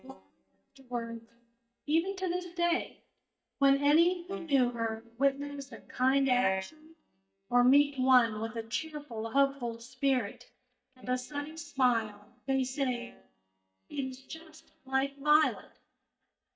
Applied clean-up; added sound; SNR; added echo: neural mask model DeepFilterNet 3.